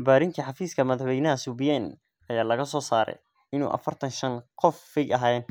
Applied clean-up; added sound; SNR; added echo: none; none; none; none.